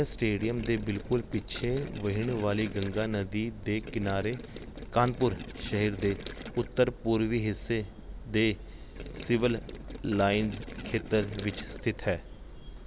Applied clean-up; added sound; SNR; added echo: none; Gurgling; 13 dB; none.